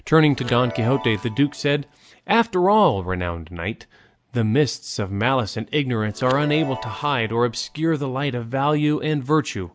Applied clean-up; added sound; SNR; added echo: none; Chime; 17 dB; none.